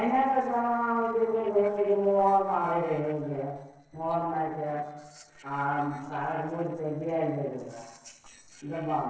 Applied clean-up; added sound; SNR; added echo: neural separator model SepFormer DNS4.